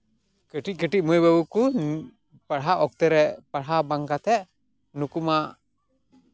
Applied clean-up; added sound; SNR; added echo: none; none; none; none.